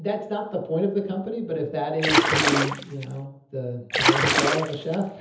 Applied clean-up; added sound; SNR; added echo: none; Splash, splatter; -5 dB; reverberation time 0.7 s.